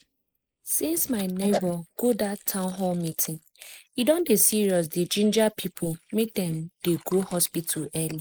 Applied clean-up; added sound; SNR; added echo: neural mask model Resemble Enhance denoiser.